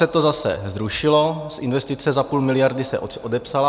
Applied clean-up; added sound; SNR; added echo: none; none; none; none.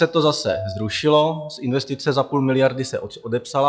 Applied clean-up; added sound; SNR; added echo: classical method log-MMSE.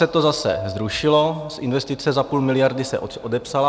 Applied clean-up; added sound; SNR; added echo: none; Marimba, xylophone; 17 dB; none.